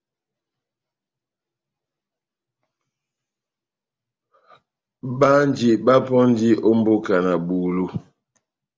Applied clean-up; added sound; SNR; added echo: none; none; none; none.